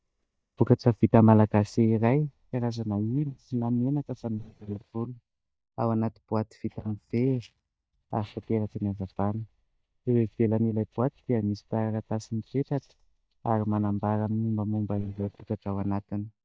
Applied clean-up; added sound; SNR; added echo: neural mask model DeepFilterNet 3.